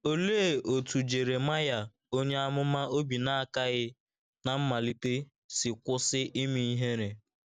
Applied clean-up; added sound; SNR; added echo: none; none; none; none.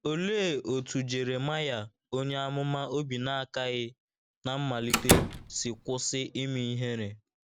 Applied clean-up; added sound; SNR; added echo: none; Slam; -4 dB; none.